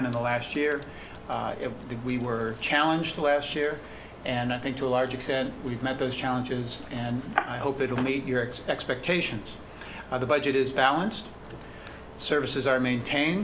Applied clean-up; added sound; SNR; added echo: none; none; none; none.